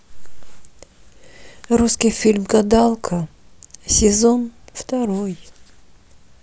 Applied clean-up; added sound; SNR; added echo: none; none; none; none.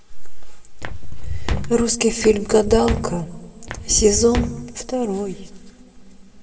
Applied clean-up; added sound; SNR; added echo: none; Walk, footsteps; 8 dB; reverberation time 2.2 s.